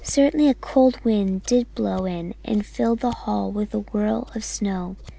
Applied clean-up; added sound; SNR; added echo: none; Scissors; 19 dB; none.